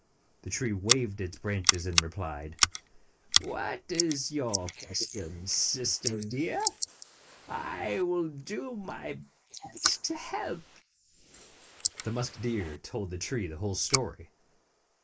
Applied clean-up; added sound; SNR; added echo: neural mask model Resemble Enhance denoiser.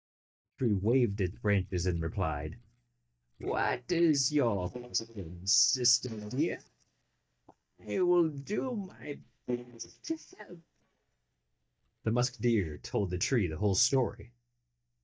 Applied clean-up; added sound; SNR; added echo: neural mask model DeepFilterNet 3.